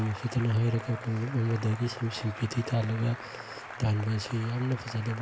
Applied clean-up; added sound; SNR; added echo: none; Applause / Cheering; 13 dB; reverberation time 1.8 s.